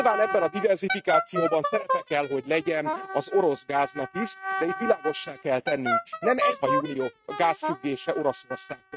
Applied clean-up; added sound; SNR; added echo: neural mask model RNNoise.